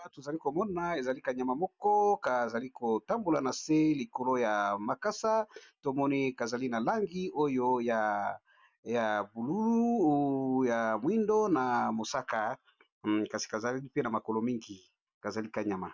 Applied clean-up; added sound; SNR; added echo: none; none; none; none.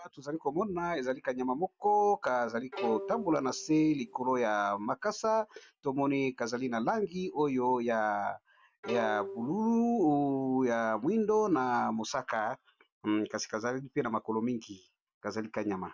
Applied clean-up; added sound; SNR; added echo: none; Bowed string instrument; 12 dB; none.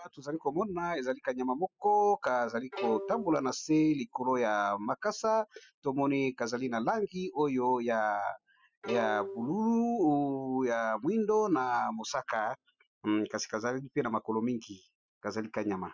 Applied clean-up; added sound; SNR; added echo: classical method spectral subtraction.